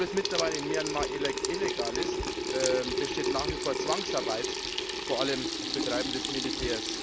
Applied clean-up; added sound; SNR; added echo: none; Sink (filling or washing) / Water tap, faucet; -2 dB; none.